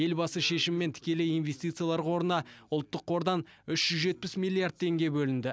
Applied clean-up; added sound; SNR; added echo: none; none; none; none.